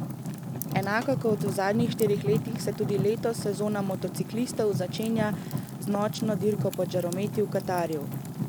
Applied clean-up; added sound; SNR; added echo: none; Fire; 3 dB; none.